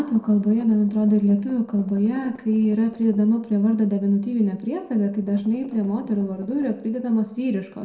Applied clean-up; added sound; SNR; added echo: neural separator model SepFormer DNS4.